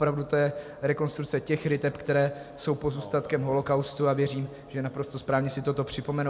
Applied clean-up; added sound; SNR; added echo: none; none; none; none.